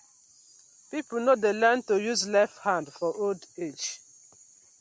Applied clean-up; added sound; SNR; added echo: none; none; none; none.